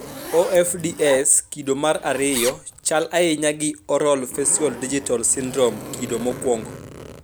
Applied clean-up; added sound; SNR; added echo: none; Zipper (clothing); 14 dB; none.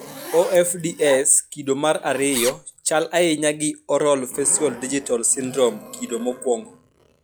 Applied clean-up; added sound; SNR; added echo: classical method log-MMSE.